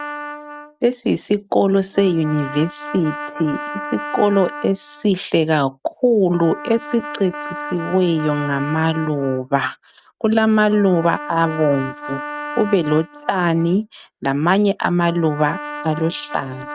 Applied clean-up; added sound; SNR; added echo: neural mask model RNNoise.